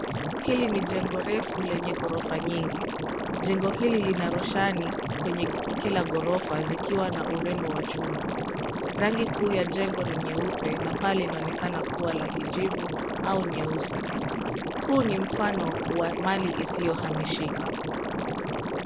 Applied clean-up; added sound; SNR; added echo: none; Liquid; 0 dB; none.